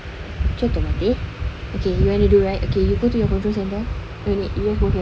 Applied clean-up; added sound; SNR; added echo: none; none; none; none.